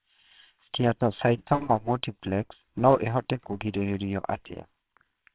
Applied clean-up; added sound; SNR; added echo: neural separator model SepFormer WHAMR!.